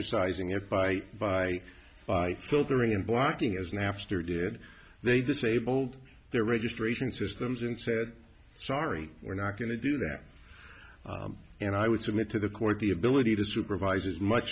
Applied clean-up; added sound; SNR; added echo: none; none; none; none.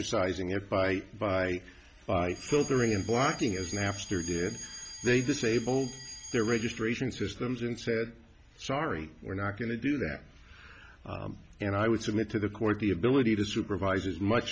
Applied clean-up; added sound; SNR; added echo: none; Alarm; 18 dB; none.